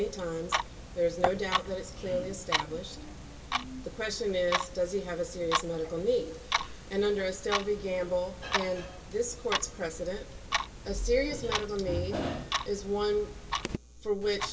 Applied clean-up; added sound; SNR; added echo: none; Clock; 3 dB; reverberation time 0.2 s.